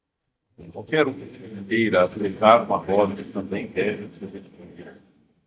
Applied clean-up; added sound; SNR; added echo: neural mask model DeepFilterNet 3.